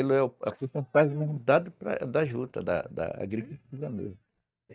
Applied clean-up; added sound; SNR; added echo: neural mask model DeepFilterNet 3.